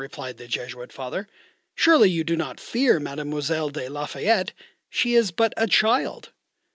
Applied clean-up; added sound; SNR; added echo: none; none; none; none.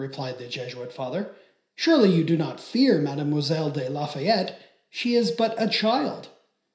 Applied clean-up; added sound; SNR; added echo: none; none; none; reverberation time 0.5 s.